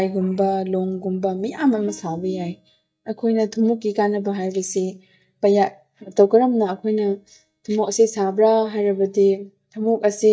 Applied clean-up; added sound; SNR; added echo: neural mask model DeepFilterNet 3.